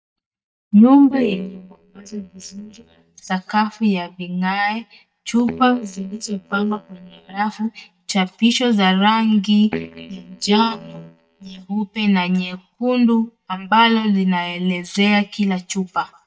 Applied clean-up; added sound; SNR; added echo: neural mask model DeepFilterNet 3.